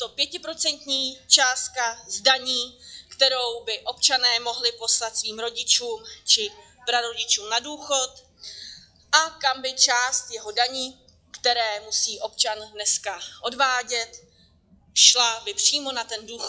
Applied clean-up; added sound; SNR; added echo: classical method log-MMSE.